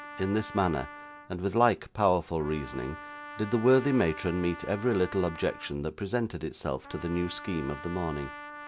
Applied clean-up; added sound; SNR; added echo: none; Trumpet; 15 dB; none.